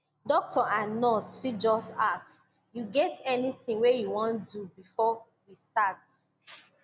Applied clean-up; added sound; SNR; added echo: none; none; none; none.